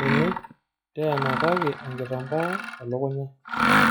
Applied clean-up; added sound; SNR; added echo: classical method log-MMSE.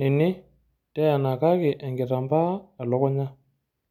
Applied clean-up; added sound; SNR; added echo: none; none; none; none.